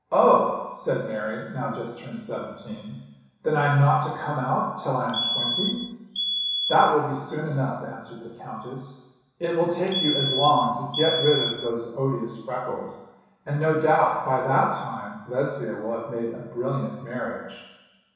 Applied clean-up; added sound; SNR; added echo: none; Alarm; 2 dB; reverberation time 1.1 s.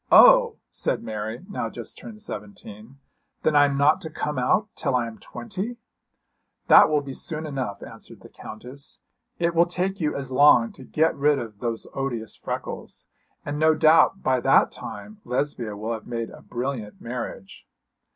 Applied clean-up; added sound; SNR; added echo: none; none; none; none.